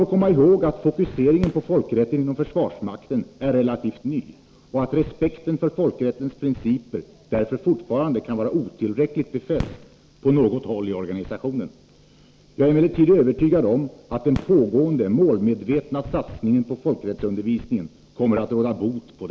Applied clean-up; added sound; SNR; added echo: none; Fireworks; 19 dB; none.